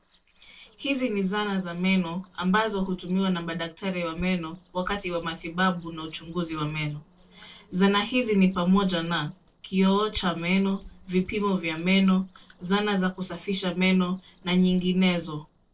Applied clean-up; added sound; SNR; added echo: neural separator model SepFormer DNS4.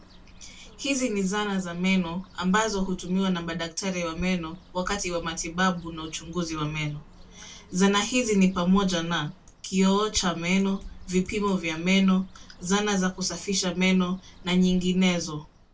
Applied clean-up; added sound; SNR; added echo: none; Bird; 18 dB; reverberation time 0.2 s.